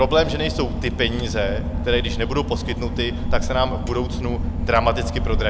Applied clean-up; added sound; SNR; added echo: none; Engine / Boat, Water vehicle; 1 dB; none.